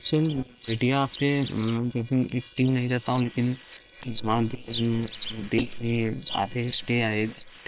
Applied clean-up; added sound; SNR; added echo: neural separator model SepFormer WHAM!.